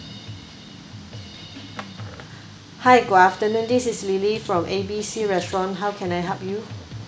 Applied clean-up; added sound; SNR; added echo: none; Drum kit; 16 dB; none.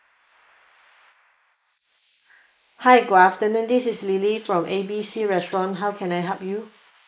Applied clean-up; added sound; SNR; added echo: neural mask model Resemble Enhance denoiser.